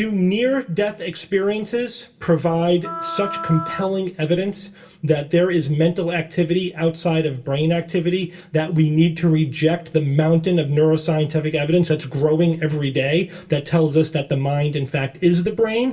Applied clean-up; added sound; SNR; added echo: none; Wind instrument, woodwind instrument; 11 dB; reverberation time 0.2 s.